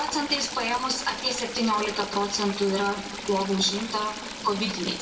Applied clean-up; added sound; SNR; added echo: none; Stream / Trickle, dribble; 8 dB; reverberation time 1.3 s.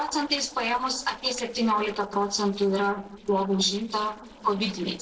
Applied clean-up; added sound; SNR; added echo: neural separator model SepFormer DNS4.